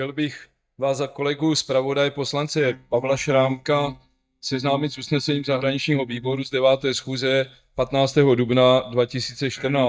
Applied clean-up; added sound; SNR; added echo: neural mask model DeepFilterNet 3.